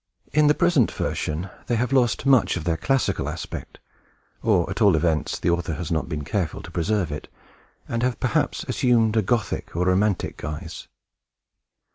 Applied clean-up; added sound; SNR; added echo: none; none; none; none.